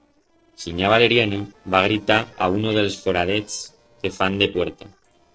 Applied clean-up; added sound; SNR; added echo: neural separator model SepFormer DNS4.